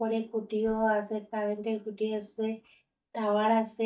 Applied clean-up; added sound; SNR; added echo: neural mask model DeepFilterNet 3.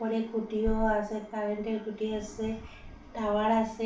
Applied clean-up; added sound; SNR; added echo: none; Wind; 10 dB; reverberation time 0.4 s.